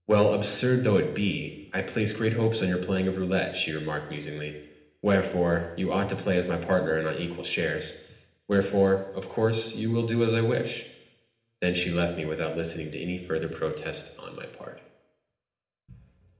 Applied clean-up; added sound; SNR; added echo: none; none; none; reverberation time 0.8 s.